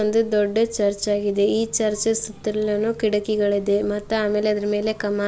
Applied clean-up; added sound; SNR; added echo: none; none; none; none.